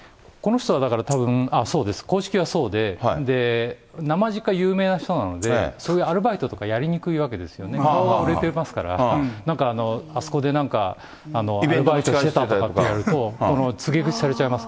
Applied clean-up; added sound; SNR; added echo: none; Rattle (instrument); 18 dB; none.